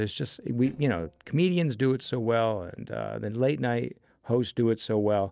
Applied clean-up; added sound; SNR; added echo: neural separator model SepFormer DNS4.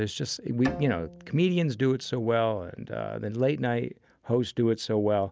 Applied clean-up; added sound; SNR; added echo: none; Bowed string instrument; 17 dB; none.